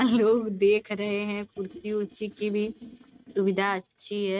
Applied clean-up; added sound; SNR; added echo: neural mask model RNNoise.